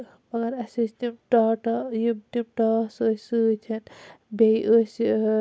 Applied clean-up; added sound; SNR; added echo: none; none; none; none.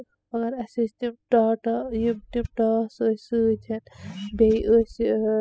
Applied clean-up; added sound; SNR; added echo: classical method spectral subtraction.